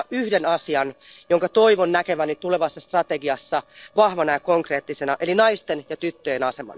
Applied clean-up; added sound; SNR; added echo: neural separator model SepFormer DNS4.